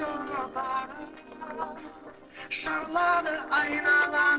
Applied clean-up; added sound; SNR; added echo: neural separator model SepFormer DNS4.